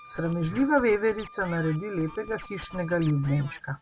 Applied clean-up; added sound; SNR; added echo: none; Scratching (performance technique) + Wind instrument, woodwind instrument; 17 dB; none.